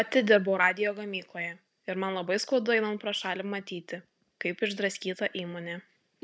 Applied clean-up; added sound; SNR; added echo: none; none; none; none.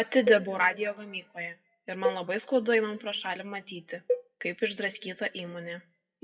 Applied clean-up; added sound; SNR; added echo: classical method WPE with log-MMSE.